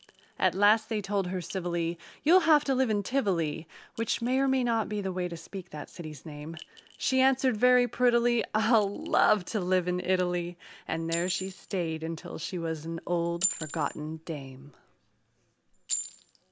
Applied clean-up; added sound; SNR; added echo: none; Chink, clink; 16 dB; none.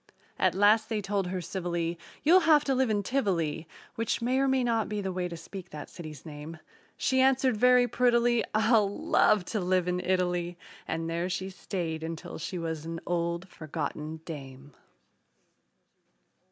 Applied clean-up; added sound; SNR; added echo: none; none; none; none.